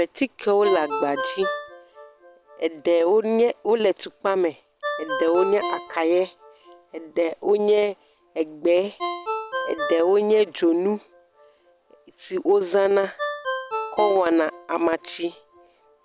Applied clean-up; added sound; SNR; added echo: none; Ringtone; 11 dB; none.